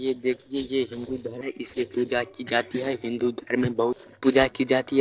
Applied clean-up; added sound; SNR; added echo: neural separator model SepFormer DNS4.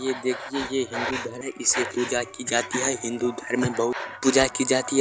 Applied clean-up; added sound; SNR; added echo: none; Breathing; 10 dB; none.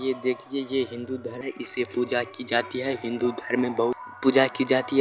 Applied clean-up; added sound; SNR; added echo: none; none; none; none.